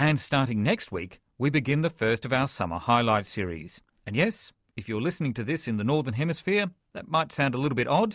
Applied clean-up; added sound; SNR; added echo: none; none; none; none.